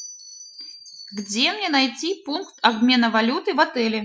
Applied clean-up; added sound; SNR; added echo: classical method Wiener filter.